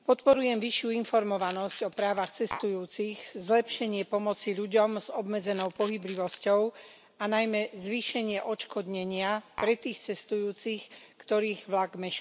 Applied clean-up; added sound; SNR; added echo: none; Tap + Camera; 14 dB; none.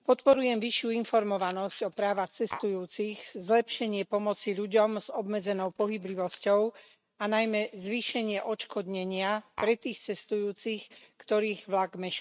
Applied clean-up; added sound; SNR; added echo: neural mask model RNNoise.